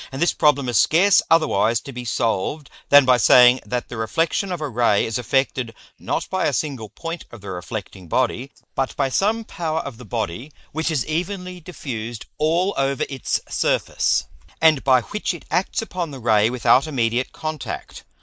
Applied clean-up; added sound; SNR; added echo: neural mask model Resemble Enhance denoiser.